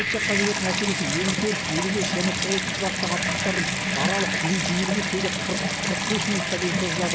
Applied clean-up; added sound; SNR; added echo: none; Bathtub (filling or washing) / Water tap, faucet; -3 dB; none.